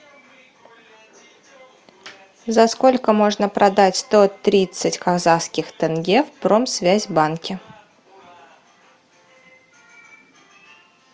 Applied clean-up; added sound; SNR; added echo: none; none; none; none.